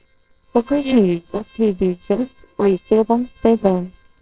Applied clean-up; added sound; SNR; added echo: neural separator model SepFormer WHAMR!.